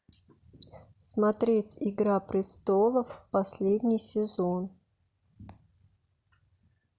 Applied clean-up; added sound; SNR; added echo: none; none; none; none.